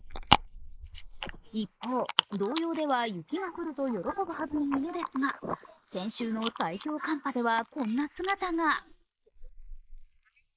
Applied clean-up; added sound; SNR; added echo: neural mask model Resemble Enhance denoiser.